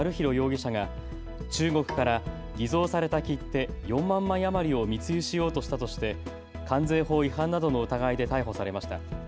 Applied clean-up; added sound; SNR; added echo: none; Bowed string instrument; 17 dB; none.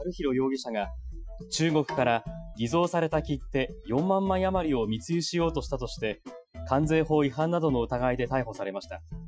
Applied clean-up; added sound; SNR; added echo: classical method Wiener filter.